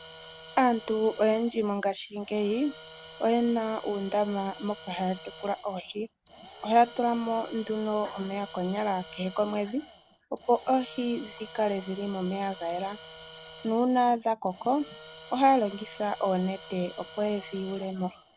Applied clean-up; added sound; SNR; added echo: none; Tools; 19 dB; none.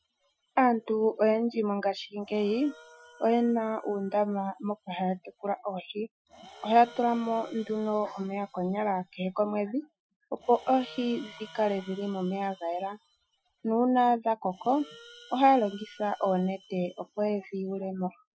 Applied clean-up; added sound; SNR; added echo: classical method Wiener filter.